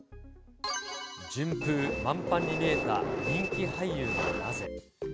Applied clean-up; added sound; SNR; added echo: none; Train; 0 dB; none.